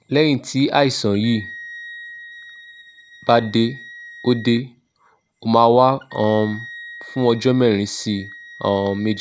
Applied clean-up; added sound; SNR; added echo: none; Wind instrument, woodwind instrument; 19 dB; none.